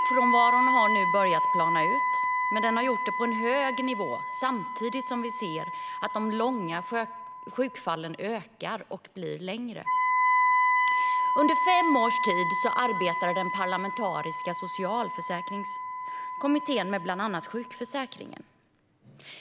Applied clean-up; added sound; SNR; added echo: none; Wind instrument, woodwind instrument; -2 dB; none.